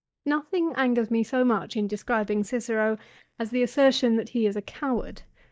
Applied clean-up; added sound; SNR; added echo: neural mask model DeepFilterNet 3.